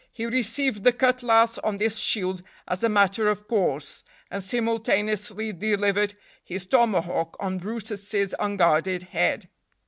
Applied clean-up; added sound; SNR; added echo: none; none; none; none.